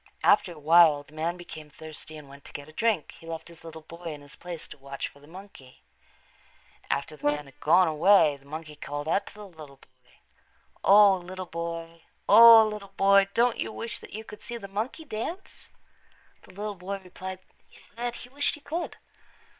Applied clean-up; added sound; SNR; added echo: neural separator model SepFormer WHAM!.